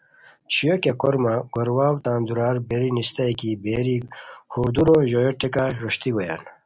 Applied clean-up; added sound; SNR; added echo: none; none; none; none.